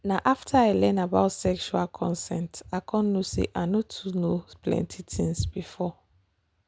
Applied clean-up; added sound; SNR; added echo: none; none; none; none.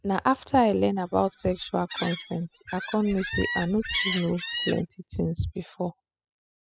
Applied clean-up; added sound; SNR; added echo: classical method spectral subtraction.